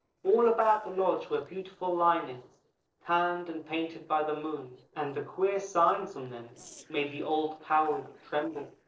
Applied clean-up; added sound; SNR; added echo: neural separator model SepFormer DNS4.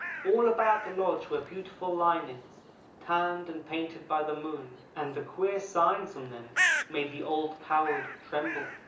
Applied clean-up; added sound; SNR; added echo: none; Bird; 7 dB; reverberation time 0.7 s.